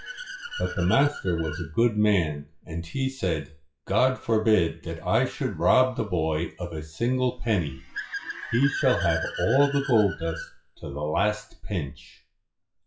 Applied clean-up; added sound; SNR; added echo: classical method WPE with log-MMSE.